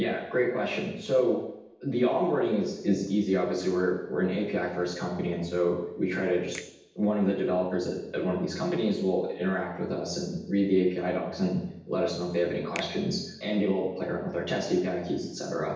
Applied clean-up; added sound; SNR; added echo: neural separator model SepFormer DNS4.